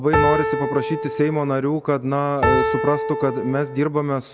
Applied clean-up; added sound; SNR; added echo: none; Piano; 0 dB; none.